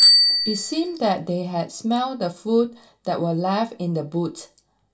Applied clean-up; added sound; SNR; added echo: none; Bicycle bell; 0 dB; reverberation time 0.2 s.